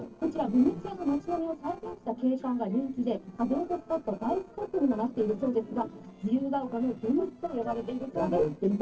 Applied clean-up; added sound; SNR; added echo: neural separator model SepFormer DNS4.